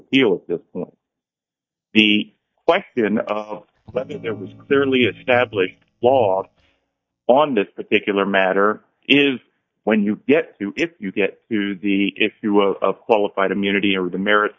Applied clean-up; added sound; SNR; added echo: neural mask model DeepFilterNet 3.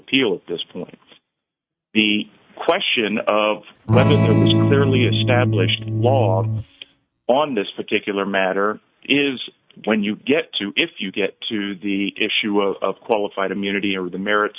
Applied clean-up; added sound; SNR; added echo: neural mask model RNNoise.